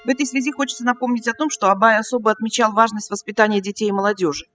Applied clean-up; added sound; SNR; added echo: classical method spectral subtraction.